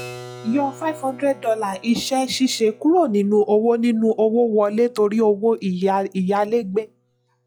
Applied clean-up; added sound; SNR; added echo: classical method log-MMSE.